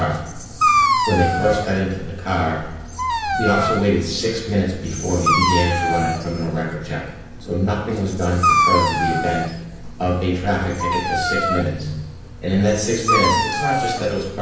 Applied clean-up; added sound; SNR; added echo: none; Dog; 1 dB; reverberation time 0.9 s.